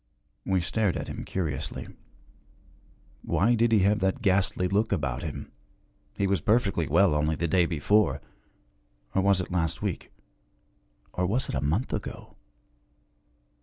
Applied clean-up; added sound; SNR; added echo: none; none; none; none.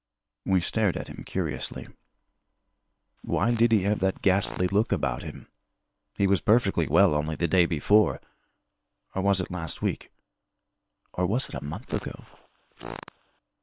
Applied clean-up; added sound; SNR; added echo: neural separator model SepFormer WHAM!.